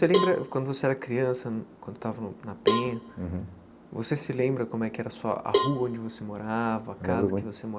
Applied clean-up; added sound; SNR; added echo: none; Cowbell; 3 dB; none.